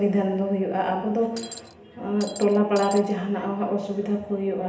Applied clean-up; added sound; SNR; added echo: none; Shatter; 15 dB; reverberation time 0.8 s.